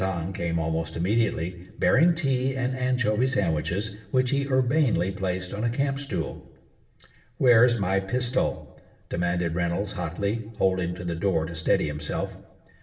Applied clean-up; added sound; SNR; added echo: none; none; none; reverberation time 0.8 s.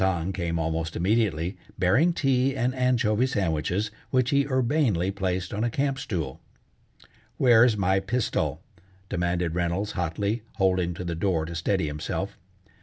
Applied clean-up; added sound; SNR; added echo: none; none; none; none.